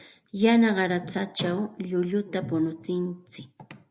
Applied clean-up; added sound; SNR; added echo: none; none; none; none.